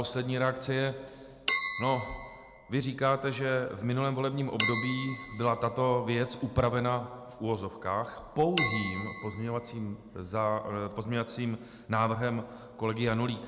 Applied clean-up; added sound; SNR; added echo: none; Chink, clink; 1 dB; none.